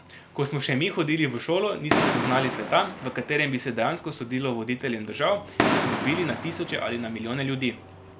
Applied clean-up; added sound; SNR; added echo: none; Fireworks; 3 dB; none.